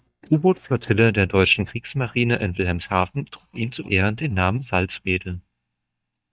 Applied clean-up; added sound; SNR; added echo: neural mask model DeepFilterNet 3.